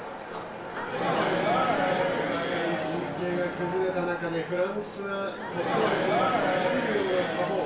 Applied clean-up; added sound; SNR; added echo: none; Crowd; -2 dB; reverberation time 0.3 s.